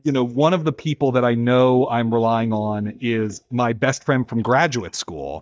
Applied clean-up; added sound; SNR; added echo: neural mask model DeepFilterNet 3.